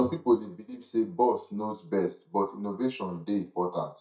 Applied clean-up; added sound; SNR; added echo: neural mask model DeepFilterNet 3.